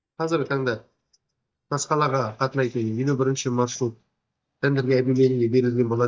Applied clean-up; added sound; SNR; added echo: neural mask model DeepFilterNet 3.